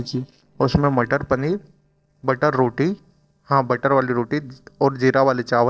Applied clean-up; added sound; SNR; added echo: neural separator model SepFormer DNS4.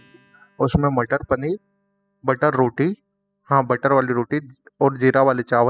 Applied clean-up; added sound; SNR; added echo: classical method spectral subtraction.